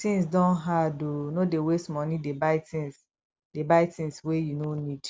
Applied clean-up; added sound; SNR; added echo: none; none; none; none.